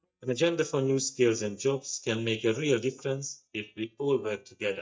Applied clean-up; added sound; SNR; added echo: neural mask model DeepFilterNet 3.